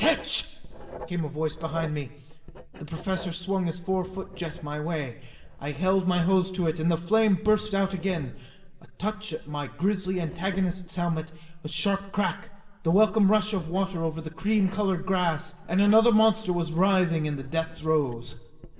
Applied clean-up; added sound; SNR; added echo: none; Writing; 15 dB; reverberation time 1.6 s.